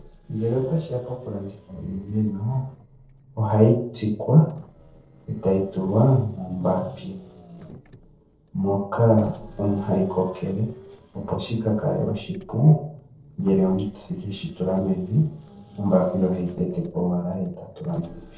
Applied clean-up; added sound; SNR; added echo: neural separator model SepFormer DNS4.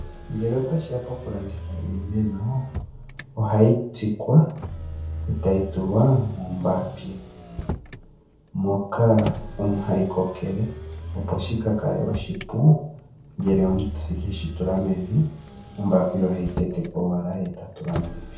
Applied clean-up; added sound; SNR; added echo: none; Motor vehicle (road); 11 dB; reverberation time 0.6 s.